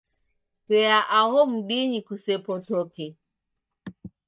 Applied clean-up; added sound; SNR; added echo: neural mask model DeepFilterNet 3.